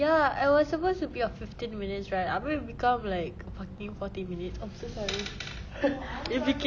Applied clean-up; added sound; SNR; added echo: none; none; none; none.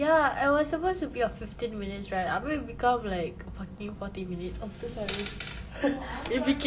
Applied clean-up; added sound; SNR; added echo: none; none; none; reverberation time 0.2 s.